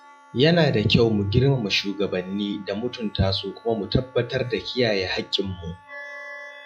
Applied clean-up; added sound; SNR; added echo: classical method log-MMSE.